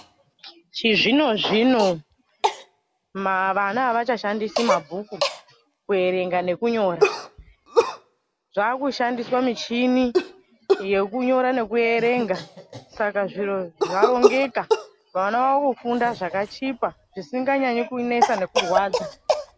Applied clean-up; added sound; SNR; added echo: none; Cough; 5 dB; none.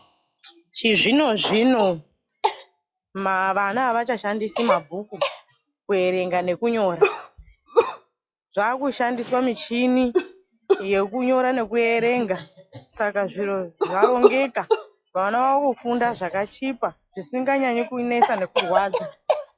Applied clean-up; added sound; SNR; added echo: classical method log-MMSE.